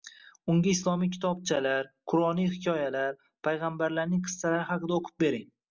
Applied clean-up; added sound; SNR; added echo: none; none; none; none.